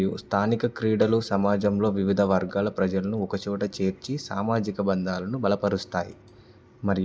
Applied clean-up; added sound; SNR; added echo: none; none; none; none.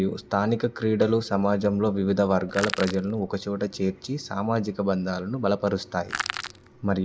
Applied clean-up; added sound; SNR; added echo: none; Crushing; 7 dB; none.